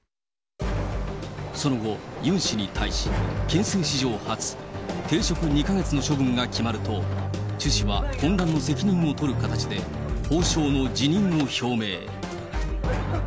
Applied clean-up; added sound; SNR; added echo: none; none; none; none.